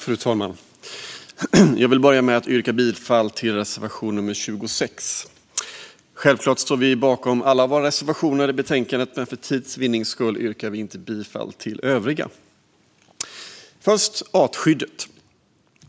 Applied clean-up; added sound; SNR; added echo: none; none; none; none.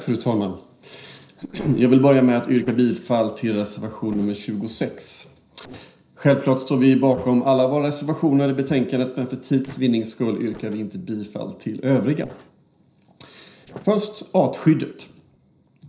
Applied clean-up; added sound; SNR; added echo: neural separator model SepFormer DNS4.